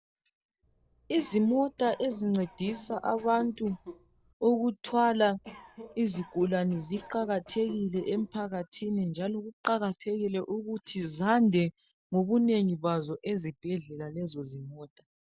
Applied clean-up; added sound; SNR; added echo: none; Cough; 20 dB; none.